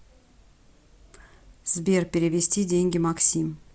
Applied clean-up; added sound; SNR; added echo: none; none; none; none.